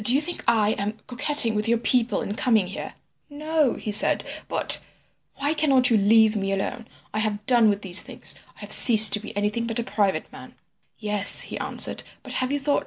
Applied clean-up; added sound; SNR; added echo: none; none; none; none.